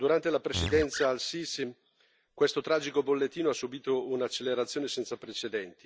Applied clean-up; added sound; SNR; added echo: none; Animal; 6 dB; none.